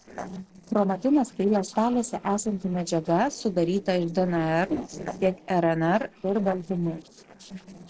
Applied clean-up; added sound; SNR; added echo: neural separator model SepFormer DNS4.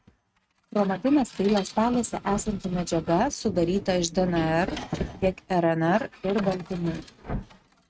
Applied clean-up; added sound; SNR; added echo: neural mask model RNNoise.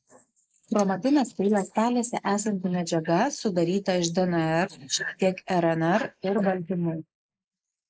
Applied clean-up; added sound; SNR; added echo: neural mask model Resemble Enhance denoiser.